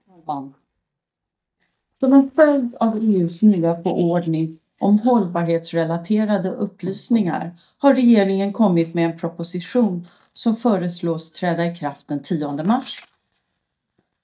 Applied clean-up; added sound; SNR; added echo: neural mask model DeepFilterNet 3.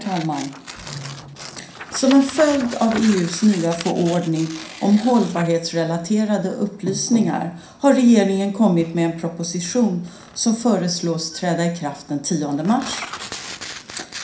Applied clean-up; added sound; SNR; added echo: none; Tearing; 16 dB; reverberation time 0.5 s.